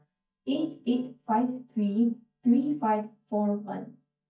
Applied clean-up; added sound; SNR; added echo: neural mask model DeepFilterNet 3.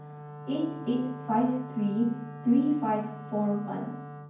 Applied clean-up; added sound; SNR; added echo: none; Wind instrument, woodwind instrument; 13 dB; reverberation time 0.9 s.